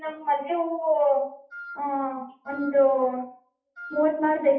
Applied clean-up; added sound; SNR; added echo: classical method WPE with log-MMSE.